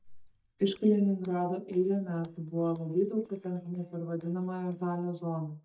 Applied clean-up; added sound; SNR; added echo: neural mask model DeepFilterNet 3.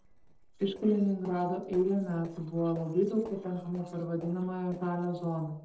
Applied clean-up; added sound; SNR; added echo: neural separator model SepFormer DNS4.